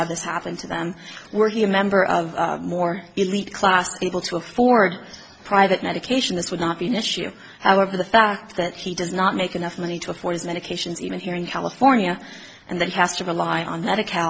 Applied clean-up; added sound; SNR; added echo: none; none; none; none.